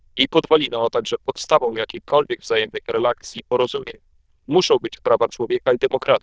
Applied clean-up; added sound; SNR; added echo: neural diffusion model UNIVERSE++.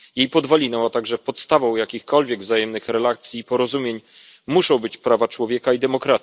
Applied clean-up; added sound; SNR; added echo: none; none; none; none.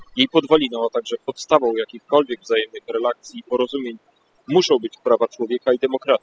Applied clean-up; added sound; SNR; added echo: classical method spectral subtraction.